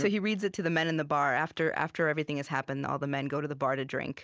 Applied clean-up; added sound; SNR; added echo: none; none; none; none.